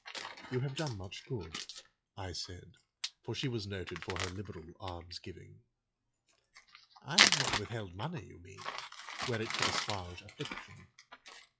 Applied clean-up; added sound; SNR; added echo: classical method log-MMSE.